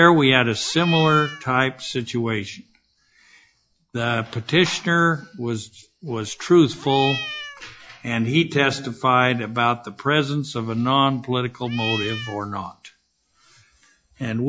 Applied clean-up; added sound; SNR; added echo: classical method log-MMSE.